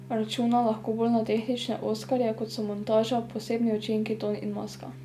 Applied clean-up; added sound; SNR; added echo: none; Organ; 16 dB; none.